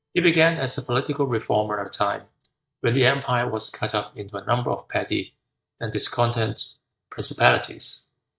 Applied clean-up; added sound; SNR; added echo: neural mask model DeepFilterNet 3.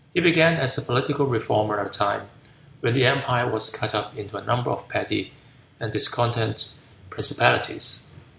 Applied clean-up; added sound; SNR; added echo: none; none; none; none.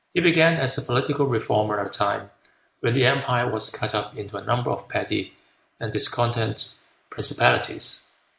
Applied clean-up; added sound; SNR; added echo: neural mask model Resemble Enhance denoiser.